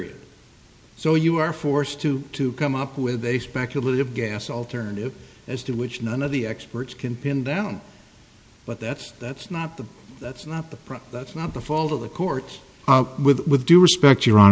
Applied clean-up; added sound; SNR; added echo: none; none; none; none.